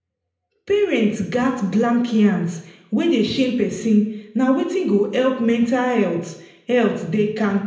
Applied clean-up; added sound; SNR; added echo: none; none; none; reverberation time 0.7 s.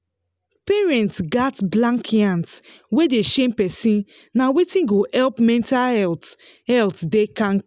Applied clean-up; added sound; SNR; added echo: none; none; none; none.